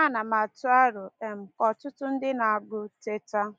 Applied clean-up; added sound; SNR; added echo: none; none; none; none.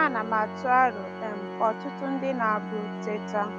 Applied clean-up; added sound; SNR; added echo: none; Organ; 8 dB; none.